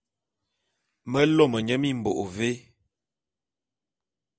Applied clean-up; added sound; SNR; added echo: none; none; none; none.